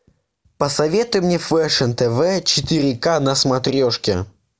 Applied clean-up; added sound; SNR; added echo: none; none; none; none.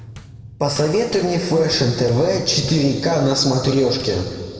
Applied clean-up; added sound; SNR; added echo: none; Bass drum / Snare drum / Drum kit; 20 dB; reverberation time 2.0 s.